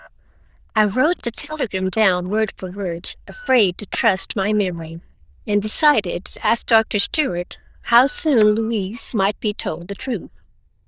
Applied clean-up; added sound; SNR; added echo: neural diffusion model UNIVERSE++.